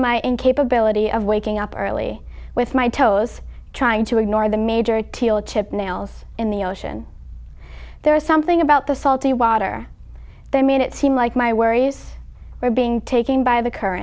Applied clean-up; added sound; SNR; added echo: none; none; none; none.